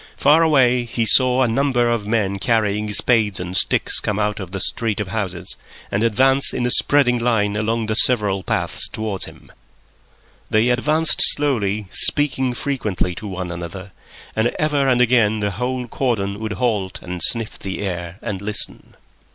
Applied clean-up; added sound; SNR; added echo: none; none; none; none.